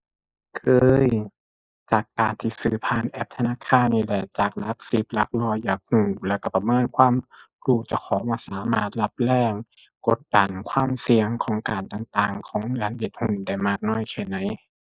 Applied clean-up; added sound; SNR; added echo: neural mask model Resemble Enhance denoiser.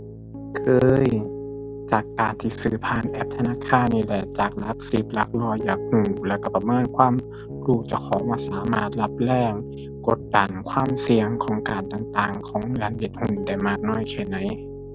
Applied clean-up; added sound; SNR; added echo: none; Piano; 9 dB; none.